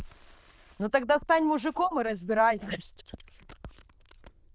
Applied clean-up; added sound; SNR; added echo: neural diffusion model UNIVERSE++.